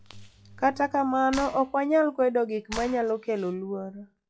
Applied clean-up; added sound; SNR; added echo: classical method log-MMSE.